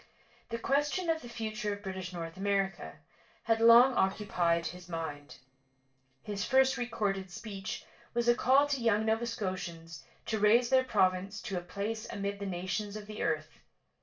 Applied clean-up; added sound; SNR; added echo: neural separator model SepFormer DNS4.